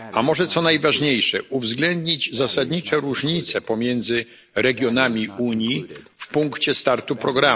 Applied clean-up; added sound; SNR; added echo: none; Breathing; 19 dB; none.